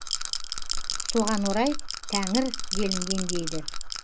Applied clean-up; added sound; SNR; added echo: none; Rattle / Rattle (instrument); -1 dB; none.